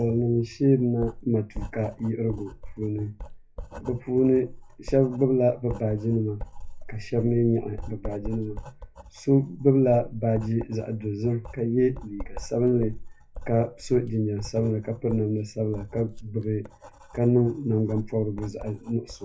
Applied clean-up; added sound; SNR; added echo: classical method WPE with log-MMSE.